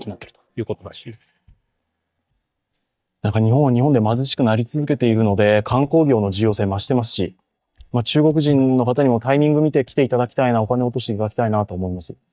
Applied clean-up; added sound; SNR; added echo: neural mask model DeepFilterNet 3.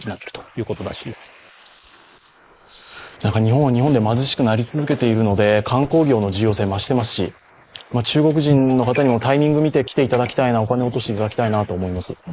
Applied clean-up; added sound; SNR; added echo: neural mask model Resemble Enhance denoiser.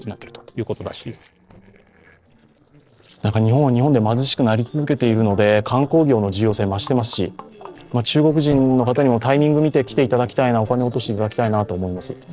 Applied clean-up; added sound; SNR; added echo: neural separator model SepFormer DNS4.